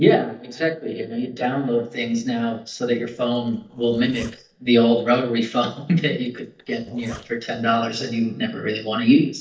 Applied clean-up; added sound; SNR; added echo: neural mask model DeepFilterNet 3.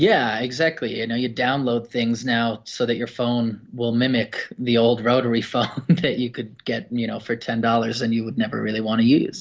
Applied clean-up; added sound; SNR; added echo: none; none; none; none.